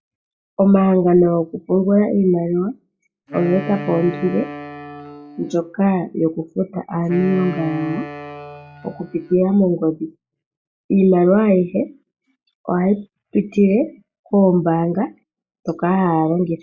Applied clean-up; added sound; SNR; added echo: classical method log-MMSE.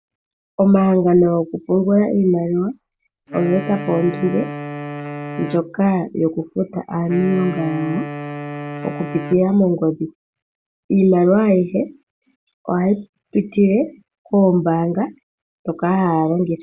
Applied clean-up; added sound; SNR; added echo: none; Wind instrument, woodwind instrument; 11 dB; none.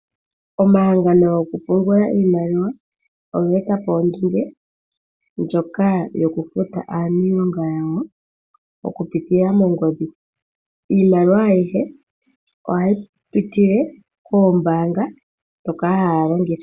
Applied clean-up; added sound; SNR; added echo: none; none; none; none.